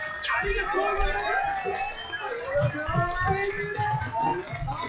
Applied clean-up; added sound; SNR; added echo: classical method log-MMSE.